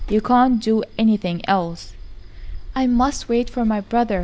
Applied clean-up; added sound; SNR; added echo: none; Sliding door; 13 dB; none.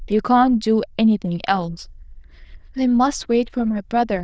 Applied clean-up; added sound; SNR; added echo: neural diffusion model UNIVERSE++.